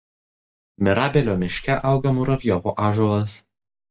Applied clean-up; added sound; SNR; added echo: neural mask model DeepFilterNet 3.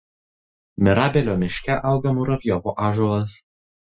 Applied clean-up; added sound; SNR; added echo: classical method Wiener filter.